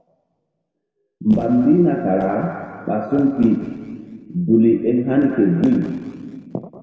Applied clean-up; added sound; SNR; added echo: none; none; none; reverberation time 2.2 s.